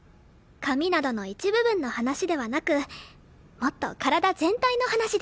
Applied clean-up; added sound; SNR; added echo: none; none; none; none.